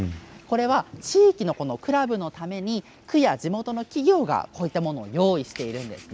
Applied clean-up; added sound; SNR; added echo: none; none; none; none.